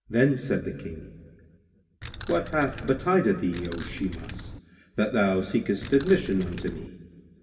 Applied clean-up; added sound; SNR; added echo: none; Keys jangling; 7 dB; reverberation time 2.0 s.